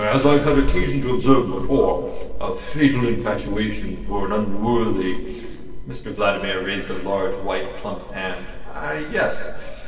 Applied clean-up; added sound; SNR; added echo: neural separator model SepFormer DNS4.